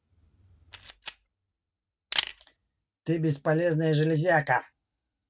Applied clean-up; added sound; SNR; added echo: neural mask model RNNoise.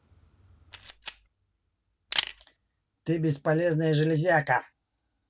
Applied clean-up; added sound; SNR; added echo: none; Camera; 11 dB; none.